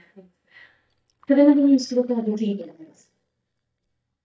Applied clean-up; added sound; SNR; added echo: neural mask model DeepFilterNet 3.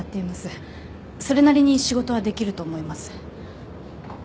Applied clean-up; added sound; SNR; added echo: none; none; none; none.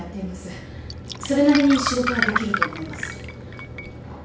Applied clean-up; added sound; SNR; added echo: none; Glass; 5 dB; reverberation time 0.5 s.